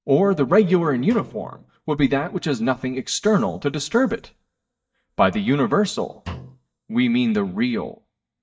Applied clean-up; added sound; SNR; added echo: neural mask model DeepFilterNet 3.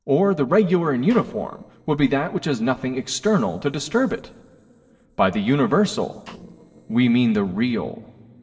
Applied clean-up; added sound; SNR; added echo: neural separator model SepFormer DNS4.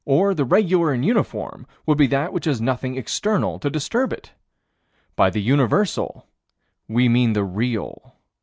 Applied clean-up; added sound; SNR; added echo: none; none; none; none.